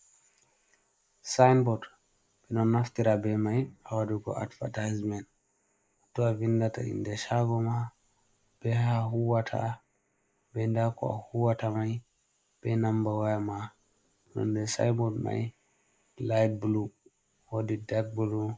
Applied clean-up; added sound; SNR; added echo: neural mask model Resemble Enhance denoiser.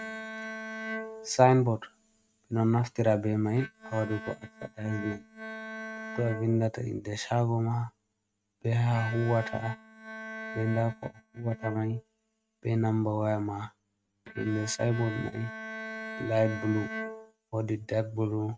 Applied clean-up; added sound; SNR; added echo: neural mask model RNNoise.